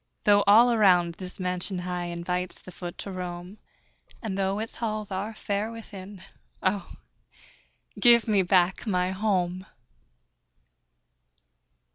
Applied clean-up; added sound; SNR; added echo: none; none; none; none.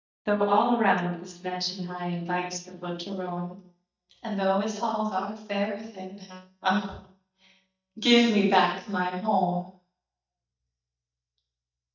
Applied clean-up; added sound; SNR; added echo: neural mask model DeepFilterNet 3.